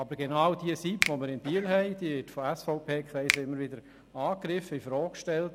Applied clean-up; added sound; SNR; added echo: none; Finger snapping; 7 dB; none.